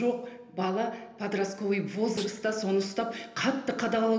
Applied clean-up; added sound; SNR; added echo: none; Snare drum; 17 dB; reverberation time 0.8 s.